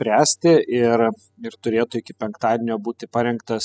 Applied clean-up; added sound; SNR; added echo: classical method spectral subtraction.